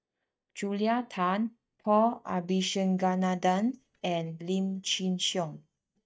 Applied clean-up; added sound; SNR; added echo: neural mask model DeepFilterNet 3.